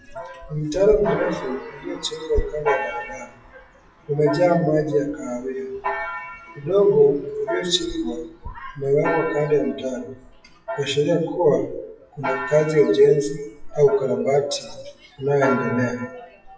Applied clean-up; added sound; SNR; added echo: classical method WPE with log-MMSE.